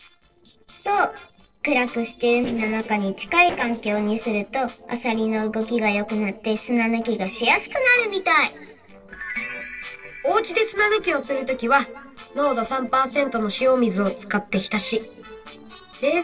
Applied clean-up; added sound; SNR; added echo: neural separator model SepFormer DNS4.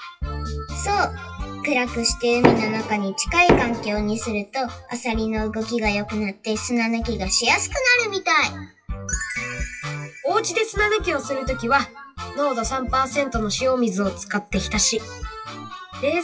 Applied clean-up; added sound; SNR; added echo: classical method WPE with log-MMSE.